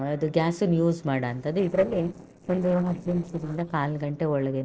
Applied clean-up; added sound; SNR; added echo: neural separator model SepFormer DNS4.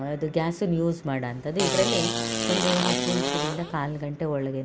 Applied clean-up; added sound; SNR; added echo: none; Fart; 0 dB; none.